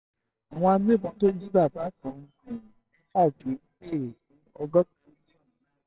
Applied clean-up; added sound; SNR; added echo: neural separator model SepFormer WHAMR!.